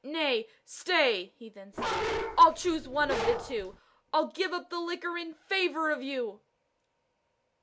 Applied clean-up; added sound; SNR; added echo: none; Bark; 4 dB; none.